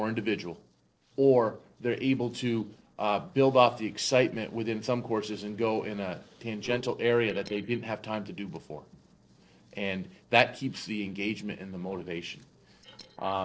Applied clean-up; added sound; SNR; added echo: neural separator model SepFormer DNS4.